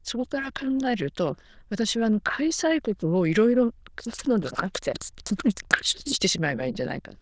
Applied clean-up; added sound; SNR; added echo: neural diffusion model UNIVERSE++.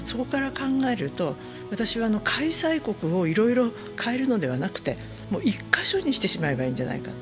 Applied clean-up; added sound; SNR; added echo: none; none; none; none.